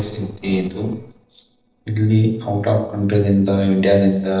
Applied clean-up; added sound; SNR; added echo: neural separator model SepFormer DNS4.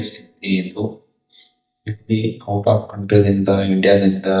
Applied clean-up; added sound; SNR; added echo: neural mask model DeepFilterNet 3.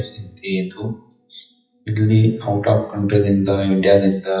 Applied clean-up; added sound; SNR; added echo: classical method WPE with log-MMSE.